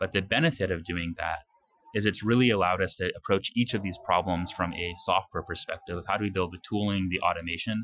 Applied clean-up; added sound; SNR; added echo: classical method Wiener filter.